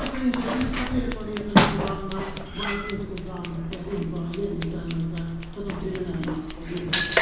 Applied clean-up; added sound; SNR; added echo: none; Scissors; -1 dB; reverberation time 1.2 s.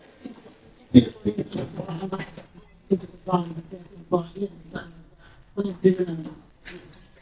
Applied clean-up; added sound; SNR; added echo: neural mask model DeepFilterNet 3.